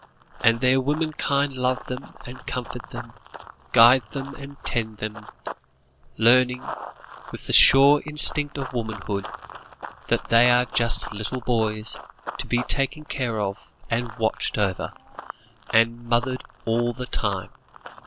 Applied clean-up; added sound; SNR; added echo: none; Run; 15 dB; none.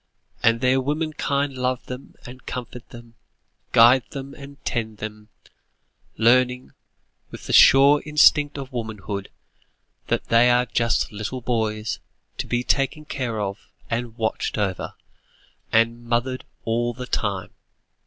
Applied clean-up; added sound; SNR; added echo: none; none; none; none.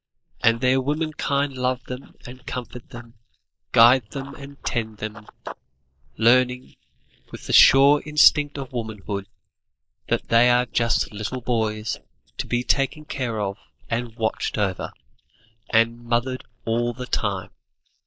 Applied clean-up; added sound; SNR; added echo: neural mask model Resemble Enhance denoiser.